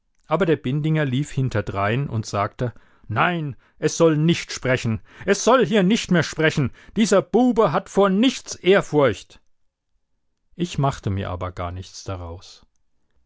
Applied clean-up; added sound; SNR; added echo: none; none; none; none.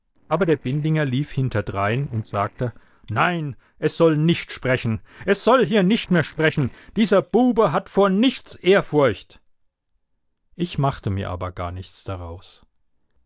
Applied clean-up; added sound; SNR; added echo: neural separator model SepFormer DNS4.